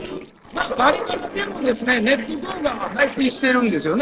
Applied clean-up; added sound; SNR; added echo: neural separator model SepFormer DNS4.